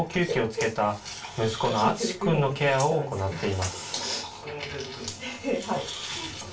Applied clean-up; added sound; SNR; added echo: none; Hiss; 15 dB; reverberation time 0.2 s.